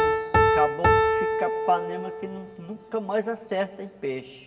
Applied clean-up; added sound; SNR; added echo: none; Piano; -5 dB; reverberation time 2.3 s.